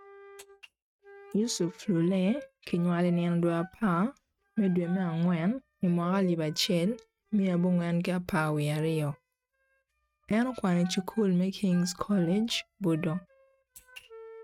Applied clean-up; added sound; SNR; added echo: neural mask model RNNoise.